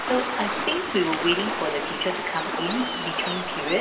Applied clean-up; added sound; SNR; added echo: none; Waves, surf; 2 dB; reverberation time 2.8 s.